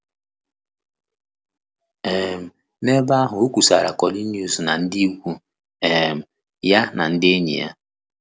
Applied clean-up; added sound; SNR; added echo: none; none; none; none.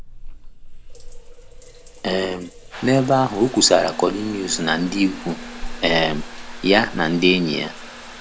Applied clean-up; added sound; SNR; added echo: none; Trickle, dribble / Bathtub (filling or washing) / Water tap, faucet; 12 dB; none.